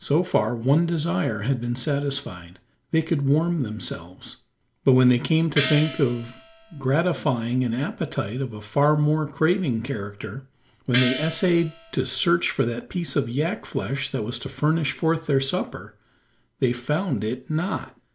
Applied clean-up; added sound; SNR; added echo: none; Gong; 7 dB; none.